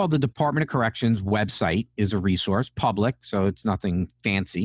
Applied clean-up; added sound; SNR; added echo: none; none; none; none.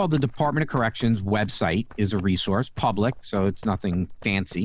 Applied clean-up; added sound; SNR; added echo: none; Run; 16 dB; none.